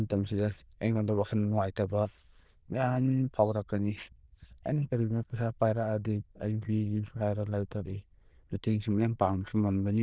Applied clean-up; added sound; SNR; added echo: neural diffusion model UNIVERSE++.